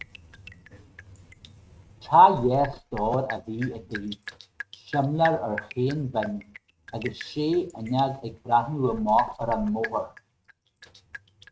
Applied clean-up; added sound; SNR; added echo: neural mask model RNNoise.